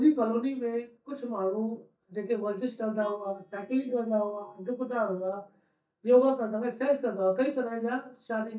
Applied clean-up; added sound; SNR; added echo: neural mask model DeepFilterNet 3.